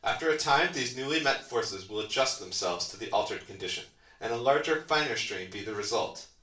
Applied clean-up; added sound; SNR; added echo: none; none; none; reverberation time 0.3 s.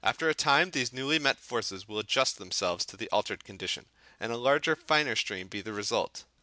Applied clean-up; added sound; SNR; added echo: none; none; none; none.